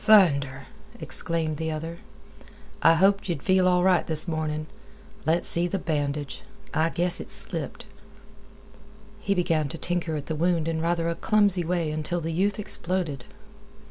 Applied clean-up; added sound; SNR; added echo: none; none; none; none.